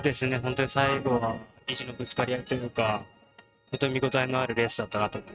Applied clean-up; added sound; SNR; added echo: neural mask model RNNoise.